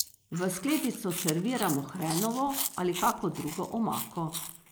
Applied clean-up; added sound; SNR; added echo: neural mask model Resemble Enhance denoiser.